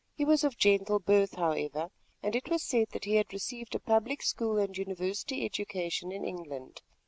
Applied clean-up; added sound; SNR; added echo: none; none; none; none.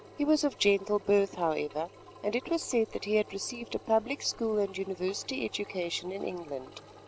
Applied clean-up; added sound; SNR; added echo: none; Engine; 20 dB; none.